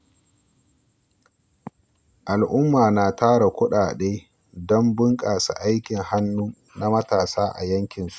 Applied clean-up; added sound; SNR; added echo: none; none; none; none.